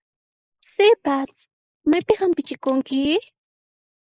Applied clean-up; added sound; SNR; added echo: neural mask model Resemble Enhance denoiser.